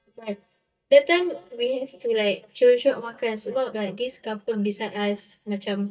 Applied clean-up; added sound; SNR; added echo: neural mask model DeepFilterNet 3.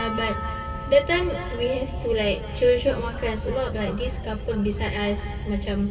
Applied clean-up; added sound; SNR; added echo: none; Percussion; 15 dB; reverberation time 2.9 s.